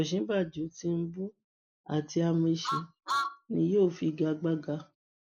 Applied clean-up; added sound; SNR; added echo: neural mask model Resemble Enhance denoiser.